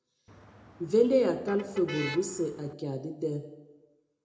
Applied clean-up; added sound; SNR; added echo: none; Motor vehicle (road); 14 dB; reverberation time 0.6 s.